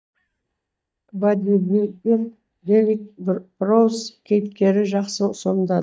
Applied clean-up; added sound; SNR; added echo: neural mask model DeepFilterNet 3.